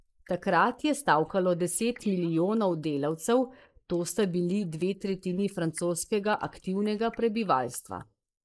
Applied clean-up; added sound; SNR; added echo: neural mask model Resemble Enhance denoiser.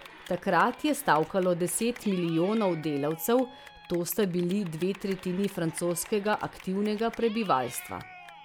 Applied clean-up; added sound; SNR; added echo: none; Cheering / Clapping; 19 dB; none.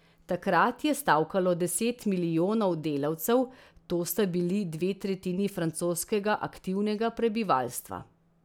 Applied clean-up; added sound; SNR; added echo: none; none; none; none.